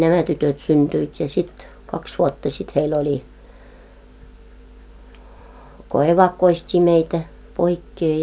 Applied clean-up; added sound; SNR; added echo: none; none; none; none.